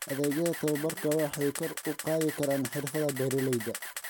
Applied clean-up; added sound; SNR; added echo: none; Camera; 9 dB; none.